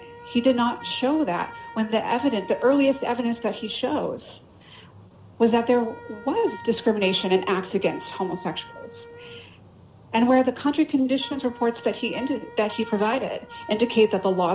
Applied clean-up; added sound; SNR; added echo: none; Wind instrument, woodwind instrument; 19 dB; none.